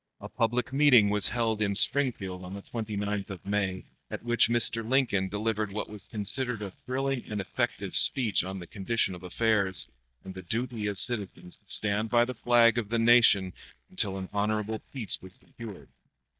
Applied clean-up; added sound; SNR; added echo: neural mask model DeepFilterNet 3.